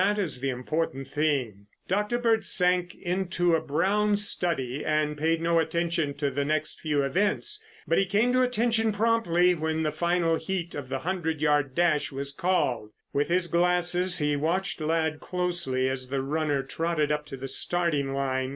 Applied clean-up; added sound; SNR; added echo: none; none; none; none.